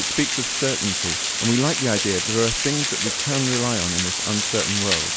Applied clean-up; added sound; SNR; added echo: none; Water; -1 dB; none.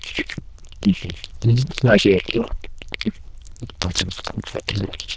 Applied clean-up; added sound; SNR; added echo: neural diffusion model UNIVERSE++.